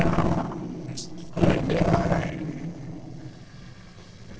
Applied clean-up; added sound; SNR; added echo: neural separator model SepFormer DNS4.